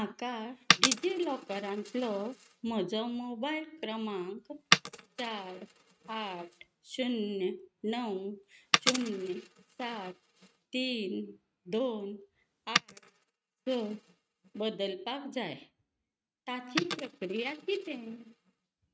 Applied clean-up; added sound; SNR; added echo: neural mask model RNNoise.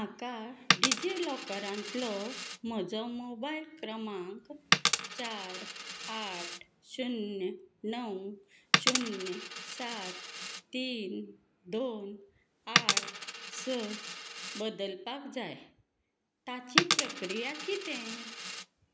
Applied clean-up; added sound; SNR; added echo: none; Coin (dropping); -3 dB; none.